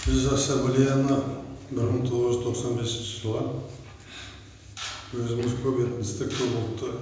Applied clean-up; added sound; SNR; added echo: none; none; none; reverberation time 1.0 s.